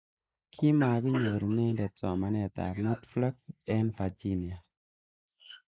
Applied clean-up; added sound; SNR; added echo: neural mask model Resemble Enhance denoiser.